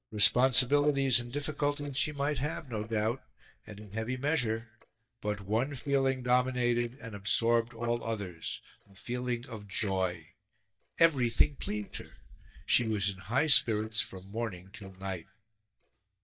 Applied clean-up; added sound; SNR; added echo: neural mask model DeepFilterNet 3.